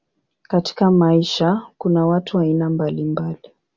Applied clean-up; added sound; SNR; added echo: none; none; none; none.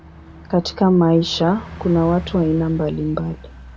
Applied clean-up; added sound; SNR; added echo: none; Bus; 16 dB; none.